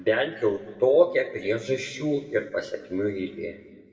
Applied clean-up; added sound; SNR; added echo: none; none; none; reverberation time 1.4 s.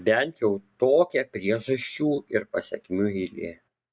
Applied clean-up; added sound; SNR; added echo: none; none; none; none.